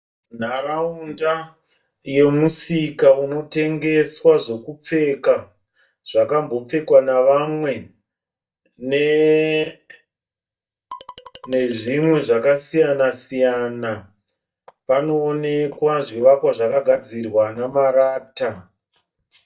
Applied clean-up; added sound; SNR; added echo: neural mask model DeepFilterNet 3.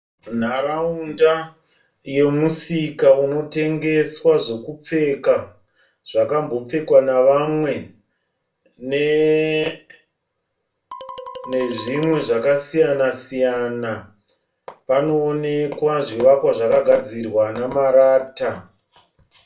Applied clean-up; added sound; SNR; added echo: none; Marimba, xylophone; 15 dB; reverberation time 0.3 s.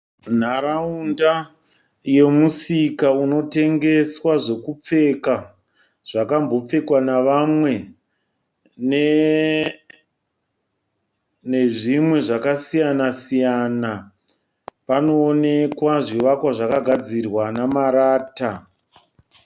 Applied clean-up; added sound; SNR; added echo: none; none; none; none.